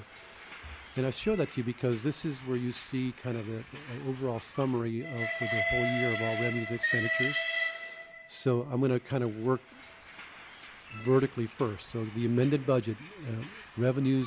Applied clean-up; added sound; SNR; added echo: none; Train; 6 dB; none.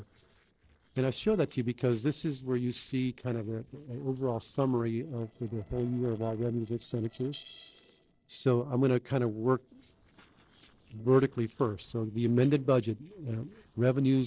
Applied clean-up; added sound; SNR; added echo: neural separator model SepFormer DNS4.